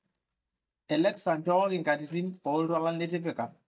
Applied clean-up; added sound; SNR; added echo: neural mask model DeepFilterNet 3.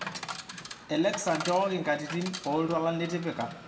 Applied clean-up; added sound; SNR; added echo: none; Coin (dropping) / Chatter; 11 dB; reverberation time 1.5 s.